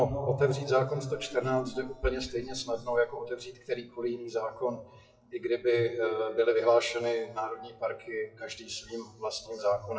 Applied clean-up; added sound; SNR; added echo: classical method WPE with log-MMSE.